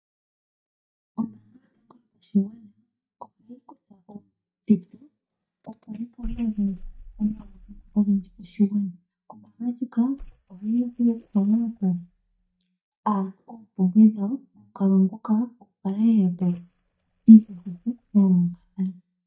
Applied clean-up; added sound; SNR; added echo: neural mask model DeepFilterNet 3.